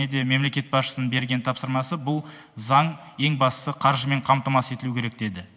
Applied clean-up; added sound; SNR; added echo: none; none; none; reverberation time 0.8 s.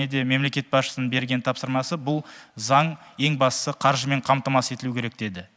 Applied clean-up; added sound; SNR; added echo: none; none; none; none.